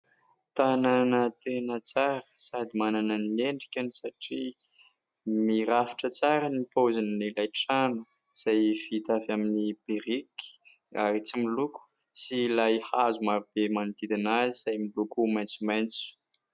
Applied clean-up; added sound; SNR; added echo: none; none; none; none.